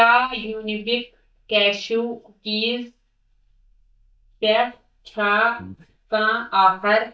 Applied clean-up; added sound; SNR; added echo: neural mask model DeepFilterNet 3.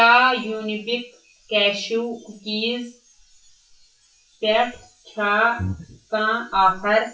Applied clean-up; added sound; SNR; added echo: classical method WPE with log-MMSE.